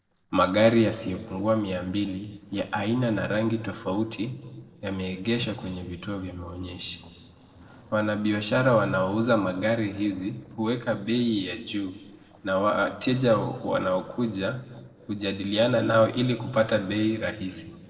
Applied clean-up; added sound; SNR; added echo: neural separator model SepFormer DNS4.